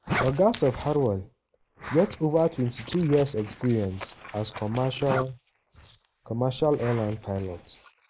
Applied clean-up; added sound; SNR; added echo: neural mask model Resemble Enhance denoiser.